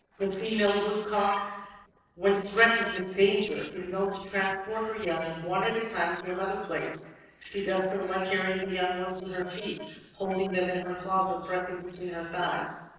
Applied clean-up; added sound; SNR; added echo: neural separator model SepFormer DNS4.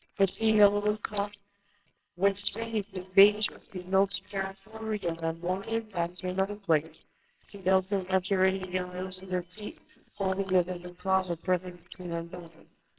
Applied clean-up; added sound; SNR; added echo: neural separator model SepFormer WHAMR!.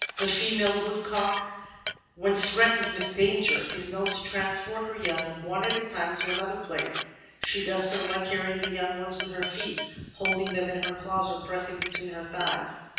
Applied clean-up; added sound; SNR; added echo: none; Glass; 7 dB; reverberation time 1.1 s.